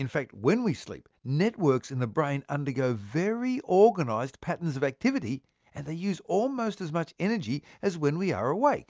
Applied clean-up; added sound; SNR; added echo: none; none; none; none.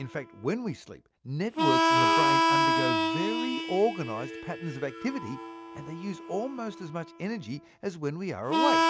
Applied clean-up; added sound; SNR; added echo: none; Harmonica; -4 dB; none.